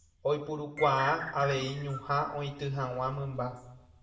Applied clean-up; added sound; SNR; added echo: none; Bird; 14 dB; reverberation time 0.6 s.